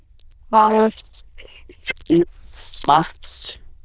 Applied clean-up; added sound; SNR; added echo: neural diffusion model UNIVERSE++.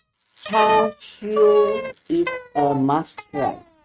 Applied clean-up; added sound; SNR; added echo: neural mask model RNNoise.